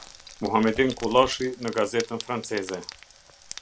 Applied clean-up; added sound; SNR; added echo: none; Frying (food); 16 dB; none.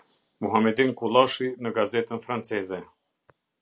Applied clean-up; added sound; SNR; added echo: none; none; none; none.